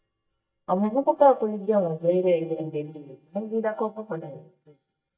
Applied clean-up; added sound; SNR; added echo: neural mask model DeepFilterNet 3.